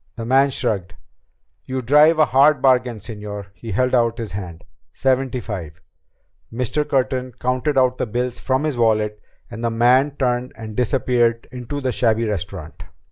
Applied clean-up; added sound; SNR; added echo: neural mask model Resemble Enhance denoiser.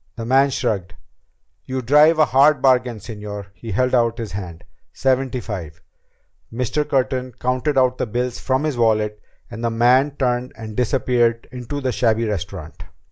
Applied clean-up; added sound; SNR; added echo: none; none; none; none.